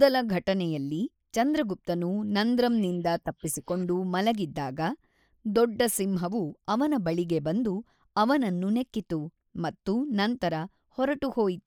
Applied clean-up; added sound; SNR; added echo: neural mask model Resemble Enhance denoiser.